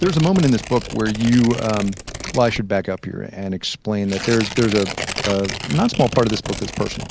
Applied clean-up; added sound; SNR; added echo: none; Tearing; 10 dB; none.